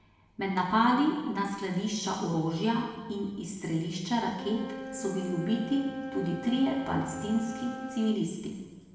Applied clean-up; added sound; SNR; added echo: none; Wind instrument, woodwind instrument; 13 dB; reverberation time 1.1 s.